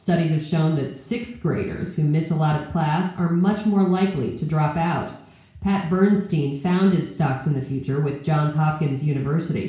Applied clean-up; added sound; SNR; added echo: none; none; none; reverberation time 0.6 s.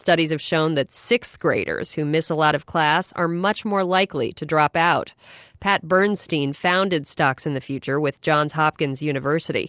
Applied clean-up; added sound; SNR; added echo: none; none; none; none.